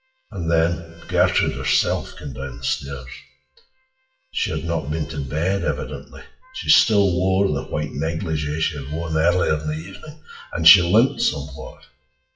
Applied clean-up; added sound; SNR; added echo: classical method WPE with log-MMSE.